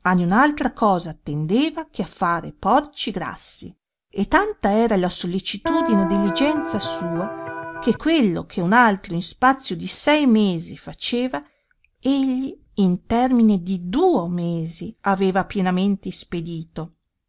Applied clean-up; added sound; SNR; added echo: none; Electric guitar; 6 dB; none.